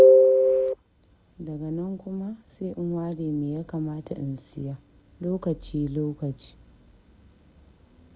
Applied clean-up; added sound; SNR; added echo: none; none; none; none.